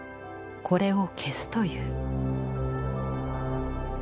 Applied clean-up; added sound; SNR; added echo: none; none; none; none.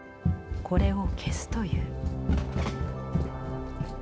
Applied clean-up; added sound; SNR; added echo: none; Run; -3 dB; none.